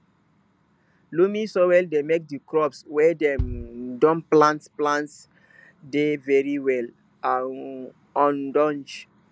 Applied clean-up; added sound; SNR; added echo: none; Bass drum; 12 dB; none.